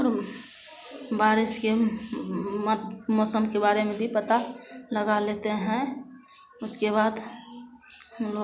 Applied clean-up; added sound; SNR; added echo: none; none; none; none.